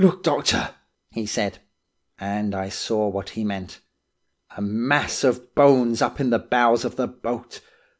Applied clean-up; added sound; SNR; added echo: none; none; none; none.